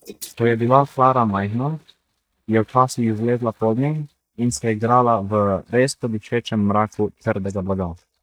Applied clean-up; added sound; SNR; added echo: neural mask model DeepFilterNet 3.